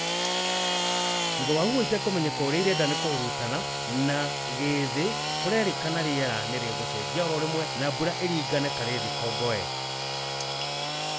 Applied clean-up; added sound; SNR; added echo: none; Sawing / Engine; -1 dB; none.